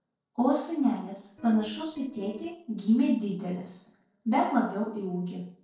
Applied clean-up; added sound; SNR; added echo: neural separator model SepFormer DNS4.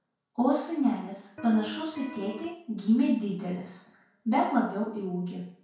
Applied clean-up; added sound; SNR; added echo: none; Electric guitar; 13 dB; reverberation time 0.5 s.